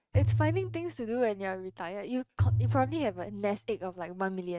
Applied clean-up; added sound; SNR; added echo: neural mask model RNNoise.